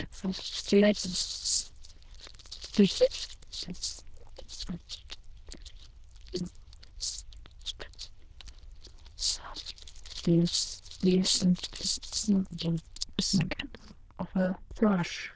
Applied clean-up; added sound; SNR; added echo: neural diffusion model UNIVERSE++.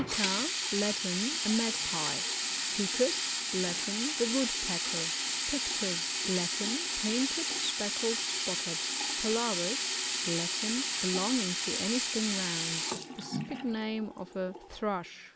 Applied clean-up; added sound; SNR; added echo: none; Sink (filling or washing); -2 dB; none.